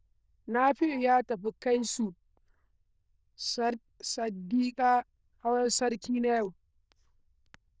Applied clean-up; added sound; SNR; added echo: neural diffusion model UNIVERSE++.